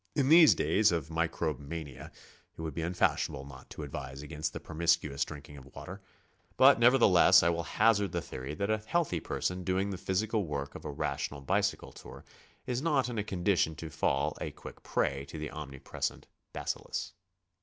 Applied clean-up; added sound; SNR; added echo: none; none; none; none.